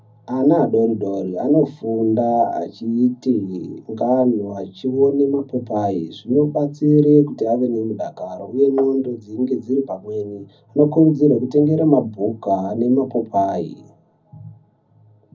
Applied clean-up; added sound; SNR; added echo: none; none; none; reverberation time 0.4 s.